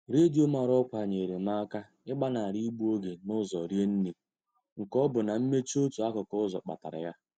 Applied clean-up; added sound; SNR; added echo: none; none; none; none.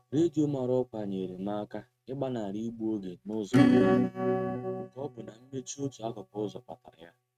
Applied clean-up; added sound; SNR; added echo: neural mask model RNNoise.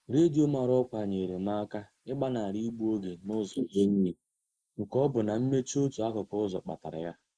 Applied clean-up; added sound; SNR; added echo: neural mask model Resemble Enhance denoiser.